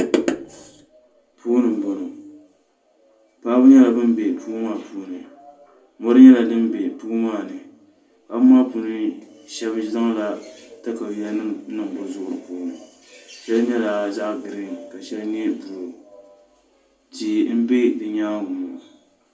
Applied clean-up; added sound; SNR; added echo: none; none; none; reverberation time 0.2 s.